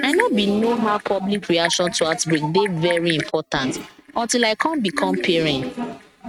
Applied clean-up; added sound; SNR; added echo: neural mask model RNNoise.